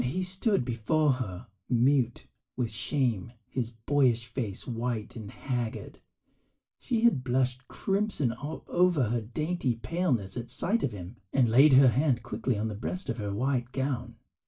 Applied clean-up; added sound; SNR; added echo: none; none; none; reverberation time 0.2 s.